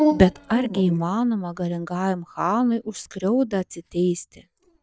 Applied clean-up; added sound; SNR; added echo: neural mask model DeepFilterNet 3.